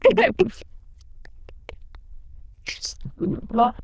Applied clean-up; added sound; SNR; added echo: neural diffusion model UNIVERSE++.